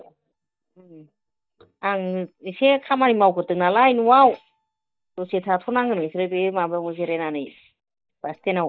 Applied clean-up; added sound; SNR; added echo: neural mask model DeepFilterNet 3.